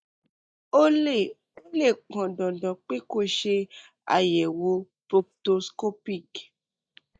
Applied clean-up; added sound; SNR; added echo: neural mask model DeepFilterNet 3.